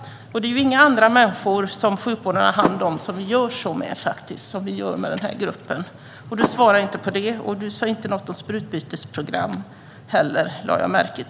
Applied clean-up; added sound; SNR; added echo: none; Car; 12 dB; none.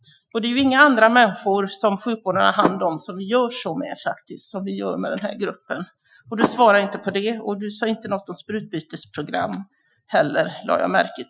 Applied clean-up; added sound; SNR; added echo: classical method Wiener filter.